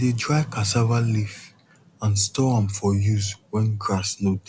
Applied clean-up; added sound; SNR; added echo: none; none; none; none.